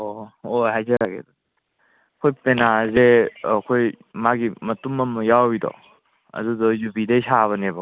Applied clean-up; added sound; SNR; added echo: none; none; none; none.